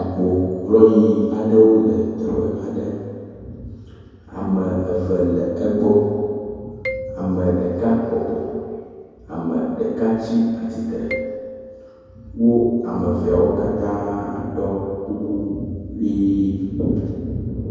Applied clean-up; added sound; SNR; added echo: none; Marimba, xylophone; 16 dB; reverberation time 2.2 s.